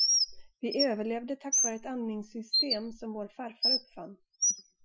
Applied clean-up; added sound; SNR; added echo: classical method Wiener filter.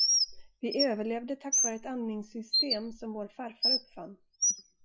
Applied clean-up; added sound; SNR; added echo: classical method log-MMSE.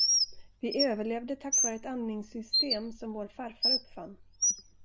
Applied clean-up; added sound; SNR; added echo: none; Bird; -4 dB; none.